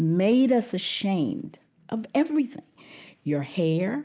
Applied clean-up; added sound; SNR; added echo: none; none; none; none.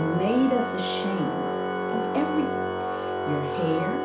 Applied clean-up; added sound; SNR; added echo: none; Organ; 0 dB; reverberation time 0.4 s.